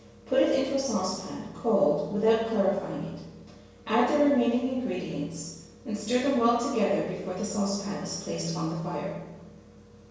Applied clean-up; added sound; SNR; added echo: none; none; none; reverberation time 1.0 s.